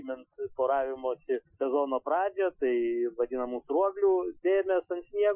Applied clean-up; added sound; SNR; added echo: classical method Wiener filter.